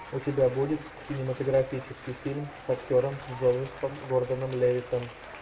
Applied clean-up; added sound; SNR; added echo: none; Applause / Cheering; 16 dB; reverberation time 1.6 s.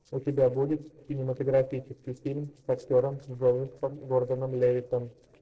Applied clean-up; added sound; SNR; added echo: neural separator model SepFormer DNS4.